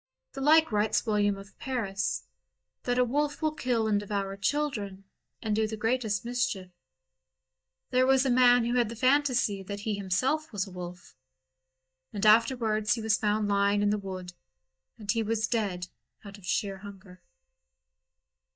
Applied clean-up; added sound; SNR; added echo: neural mask model DeepFilterNet 3.